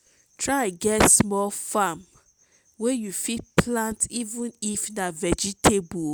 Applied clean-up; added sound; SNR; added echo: none; none; none; none.